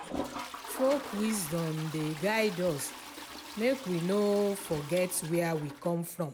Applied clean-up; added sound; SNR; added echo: none; Toilet flush; 11 dB; none.